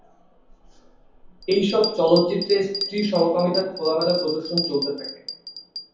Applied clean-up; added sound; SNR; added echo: none; Bell; 9 dB; reverberation time 0.7 s.